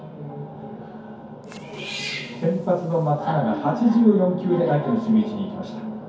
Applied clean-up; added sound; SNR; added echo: none; Cat; 16 dB; reverberation time 0.6 s.